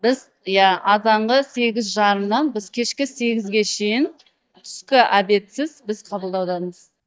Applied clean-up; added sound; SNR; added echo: neural mask model DeepFilterNet 3.